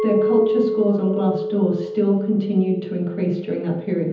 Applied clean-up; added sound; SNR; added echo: none; Chink, clink; 5 dB; reverberation time 1.3 s.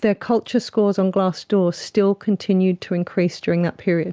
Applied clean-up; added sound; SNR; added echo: none; none; none; none.